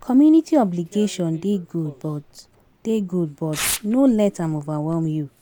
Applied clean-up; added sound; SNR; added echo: none; Tearing; 15 dB; none.